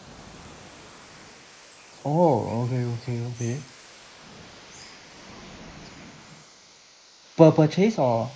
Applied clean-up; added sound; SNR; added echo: neural mask model Resemble Enhance denoiser.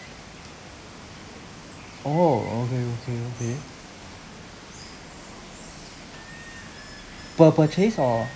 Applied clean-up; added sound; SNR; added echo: none; Water; 16 dB; none.